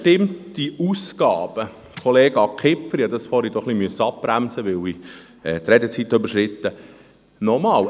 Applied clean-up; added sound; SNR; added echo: none; none; none; none.